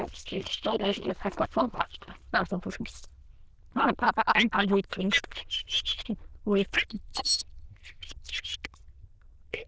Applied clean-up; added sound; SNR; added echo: neural diffusion model UNIVERSE++.